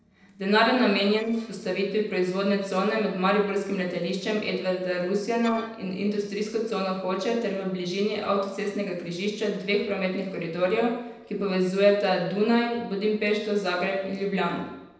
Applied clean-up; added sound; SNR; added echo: neural separator model SepFormer DNS4.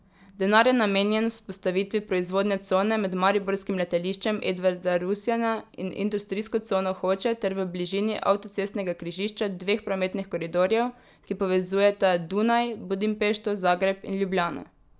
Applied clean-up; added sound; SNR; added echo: none; none; none; none.